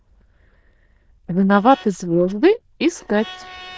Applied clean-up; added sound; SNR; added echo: neural diffusion model UNIVERSE++.